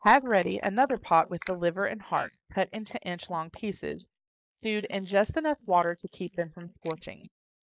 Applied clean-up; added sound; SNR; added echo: neural mask model Resemble Enhance denoiser.